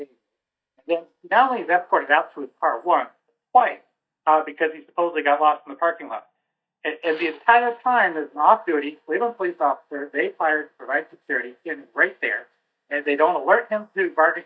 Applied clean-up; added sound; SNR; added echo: neural mask model DeepFilterNet 3.